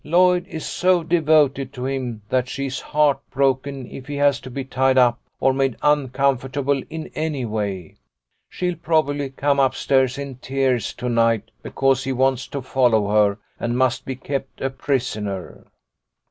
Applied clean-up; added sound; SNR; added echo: none; none; none; none.